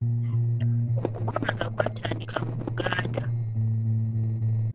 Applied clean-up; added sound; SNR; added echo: neural separator model SepFormer DNS4.